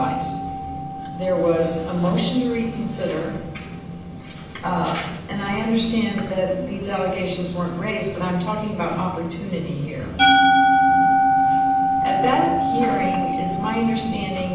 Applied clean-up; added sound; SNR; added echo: none; Musical instrument; -1 dB; reverberation time 0.7 s.